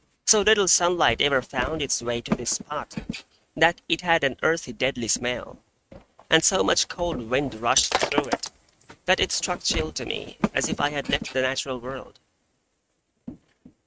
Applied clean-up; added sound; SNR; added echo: neural mask model RNNoise.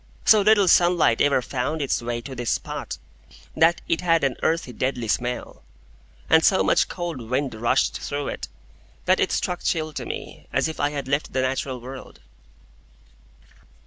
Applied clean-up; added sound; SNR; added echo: none; none; none; none.